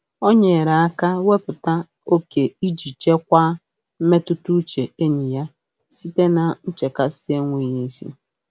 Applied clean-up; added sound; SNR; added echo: none; none; none; none.